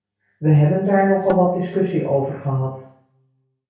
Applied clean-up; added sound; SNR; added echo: none; Tabla; 15 dB; reverberation time 0.6 s.